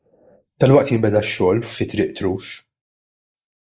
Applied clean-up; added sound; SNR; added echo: neural mask model Resemble Enhance denoiser.